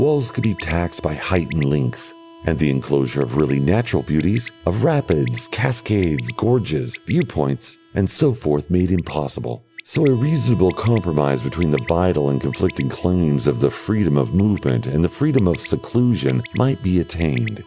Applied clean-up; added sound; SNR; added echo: none; Bird + Harmonica; 20 dB; none.